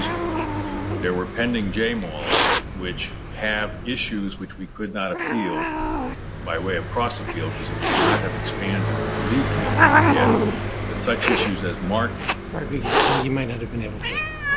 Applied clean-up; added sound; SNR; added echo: none; Hiss + Car passing by; -4 dB; none.